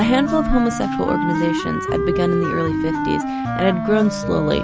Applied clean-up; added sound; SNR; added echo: none; Wind instrument, woodwind instrument; 3 dB; none.